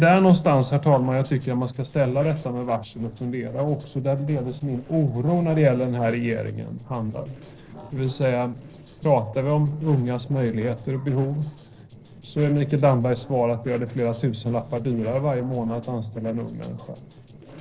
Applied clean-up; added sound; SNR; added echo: neural separator model SepFormer DNS4.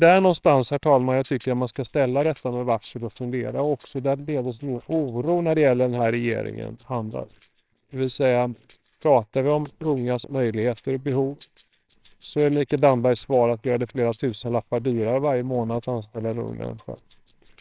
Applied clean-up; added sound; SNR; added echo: neural separator model SepFormer WHAMR!.